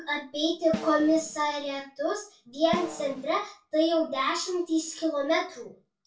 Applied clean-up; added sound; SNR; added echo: none; Snare drum; 9 dB; reverberation time 0.2 s.